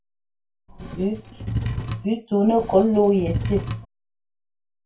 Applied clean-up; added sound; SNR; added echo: none; Wood / Tools; 5 dB; reverberation time 0.2 s.